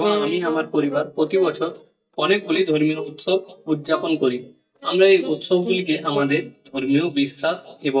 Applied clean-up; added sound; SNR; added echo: neural mask model DeepFilterNet 3.